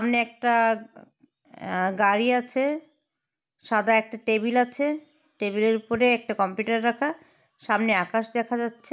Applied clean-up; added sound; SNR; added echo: none; none; none; none.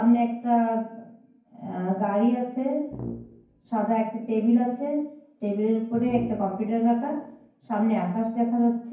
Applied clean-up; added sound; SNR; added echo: none; Brass instrument; 14 dB; reverberation time 0.9 s.